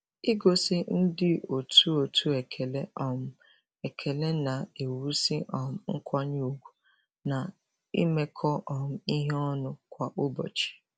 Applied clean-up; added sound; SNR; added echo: none; none; none; none.